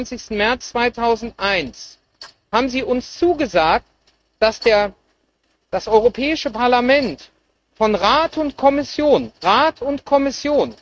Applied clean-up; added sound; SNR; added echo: neural mask model RNNoise.